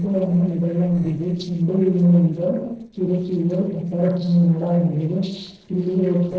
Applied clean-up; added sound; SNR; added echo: neural separator model SepFormer DNS4.